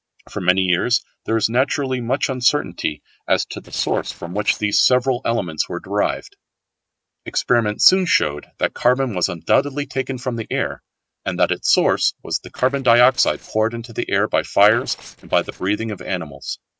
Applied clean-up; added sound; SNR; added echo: neural separator model SepFormer DNS4.